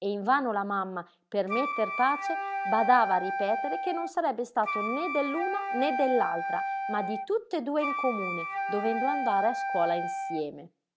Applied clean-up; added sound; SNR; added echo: none; Wind instrument, woodwind instrument; 3 dB; none.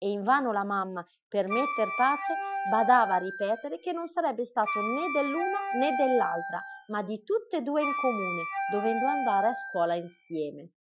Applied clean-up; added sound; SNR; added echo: classical method Wiener filter.